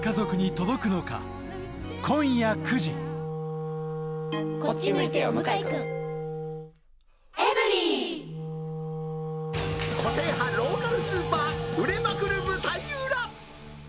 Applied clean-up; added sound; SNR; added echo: none; Wind instrument, woodwind instrument; 5 dB; none.